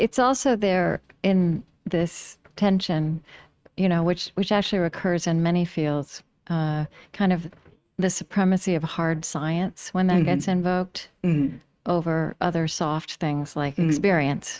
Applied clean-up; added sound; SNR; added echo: neural mask model RNNoise.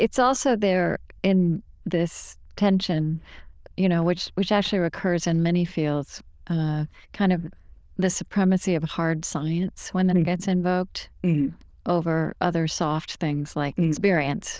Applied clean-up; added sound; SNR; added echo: neural diffusion model UNIVERSE++.